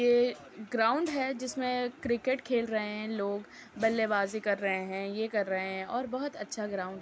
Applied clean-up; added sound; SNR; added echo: none; none; none; none.